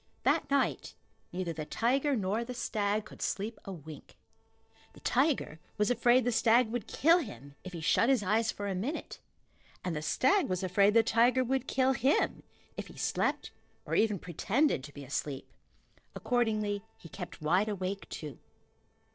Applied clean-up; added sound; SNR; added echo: neural separator model SepFormer DNS4.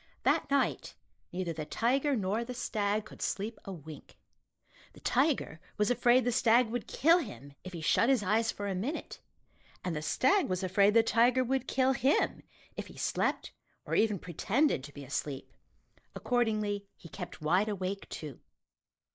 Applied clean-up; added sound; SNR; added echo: neural mask model Resemble Enhance denoiser.